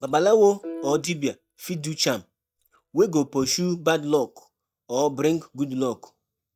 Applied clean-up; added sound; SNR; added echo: neural mask model DeepFilterNet 3.